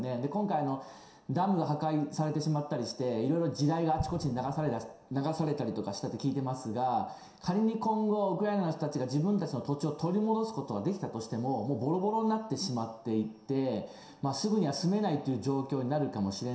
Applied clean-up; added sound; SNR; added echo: none; Explosion; 11 dB; reverberation time 0.7 s.